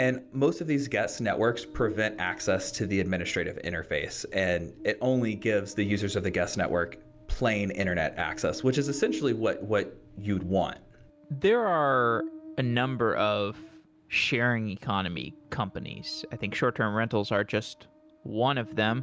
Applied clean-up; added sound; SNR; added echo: none; Buzz; 18 dB; none.